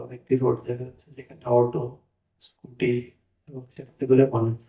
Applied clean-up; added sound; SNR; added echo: neural mask model DeepFilterNet 3.